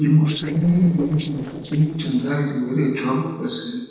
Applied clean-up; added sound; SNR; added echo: neural separator model SepFormer DNS4.